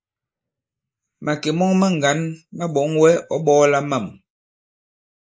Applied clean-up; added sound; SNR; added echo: neural mask model Resemble Enhance denoiser.